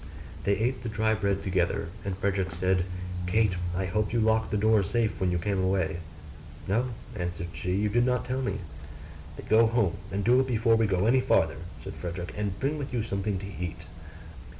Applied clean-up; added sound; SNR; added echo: none; none; none; none.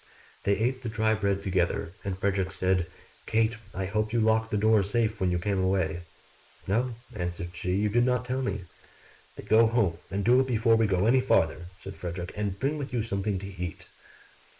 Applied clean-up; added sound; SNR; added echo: neural mask model Resemble Enhance denoiser.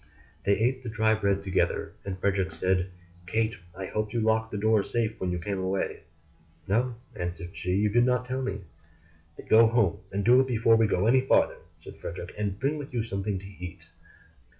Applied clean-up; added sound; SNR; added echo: classical method log-MMSE.